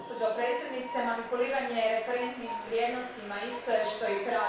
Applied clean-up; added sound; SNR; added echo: none; Train; 10 dB; reverberation time 0.7 s.